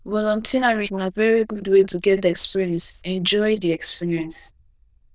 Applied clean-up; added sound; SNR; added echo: neural diffusion model UNIVERSE++.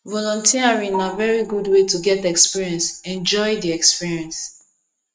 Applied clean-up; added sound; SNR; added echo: neural mask model RNNoise.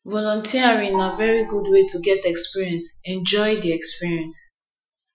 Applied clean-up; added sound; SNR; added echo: classical method Wiener filter.